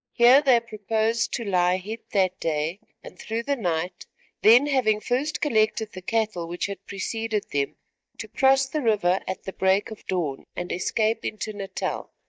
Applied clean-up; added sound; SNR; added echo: neural mask model DeepFilterNet 3.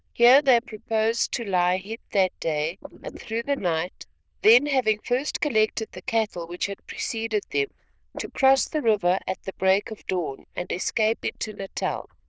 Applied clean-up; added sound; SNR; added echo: neural diffusion model UNIVERSE++.